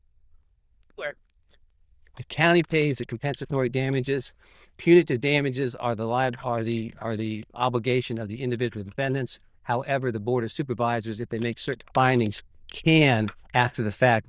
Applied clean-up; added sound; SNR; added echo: neural diffusion model UNIVERSE++.